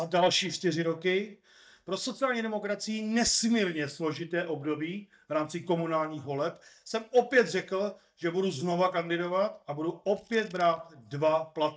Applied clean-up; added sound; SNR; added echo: neural mask model DeepFilterNet 3.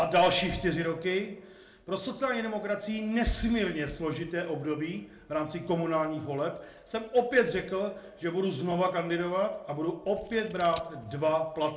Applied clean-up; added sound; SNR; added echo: none; Scissors; 17 dB; reverberation time 0.4 s.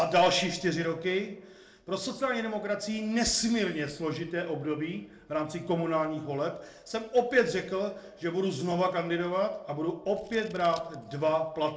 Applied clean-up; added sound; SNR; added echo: neural separator model SepFormer DNS4.